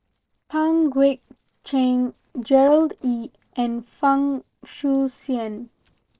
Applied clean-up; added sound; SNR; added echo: neural separator model SepFormer DNS4.